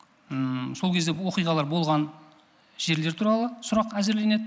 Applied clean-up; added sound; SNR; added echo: none; none; none; none.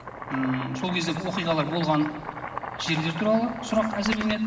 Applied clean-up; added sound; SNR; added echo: none; Boiling; 8 dB; reverberation time 1.8 s.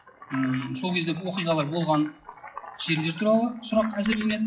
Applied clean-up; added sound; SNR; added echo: classical method WPE with log-MMSE.